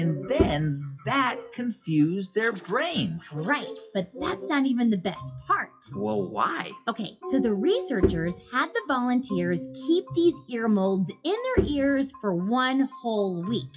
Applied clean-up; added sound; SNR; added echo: classical method WPE with log-MMSE.